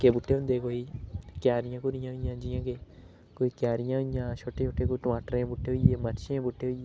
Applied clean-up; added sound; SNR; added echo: none; none; none; none.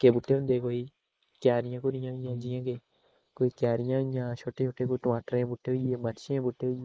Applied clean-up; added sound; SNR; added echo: neural mask model Resemble Enhance denoiser.